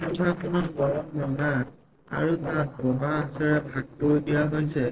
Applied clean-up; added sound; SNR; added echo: neural separator model SepFormer DNS4.